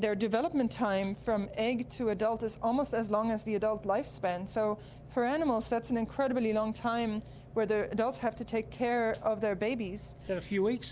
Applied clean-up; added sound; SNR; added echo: none; none; none; none.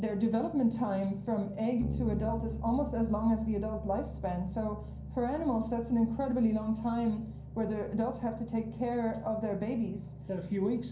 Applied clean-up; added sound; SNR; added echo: none; Bass guitar; 11 dB; reverberation time 0.6 s.